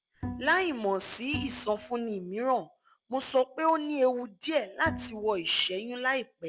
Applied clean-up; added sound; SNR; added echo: none; Bowed string instrument; 11 dB; none.